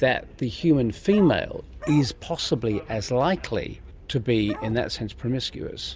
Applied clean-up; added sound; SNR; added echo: none; Bark; 15 dB; none.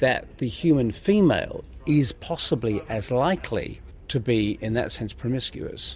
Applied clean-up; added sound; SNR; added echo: none; none; none; none.